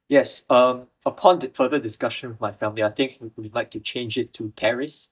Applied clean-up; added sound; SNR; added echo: neural mask model DeepFilterNet 3.